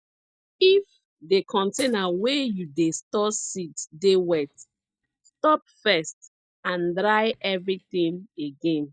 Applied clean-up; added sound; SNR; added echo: neural mask model DeepFilterNet 3.